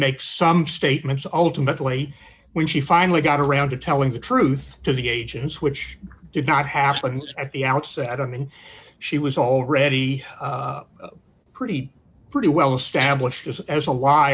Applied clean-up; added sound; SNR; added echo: none; none; none; none.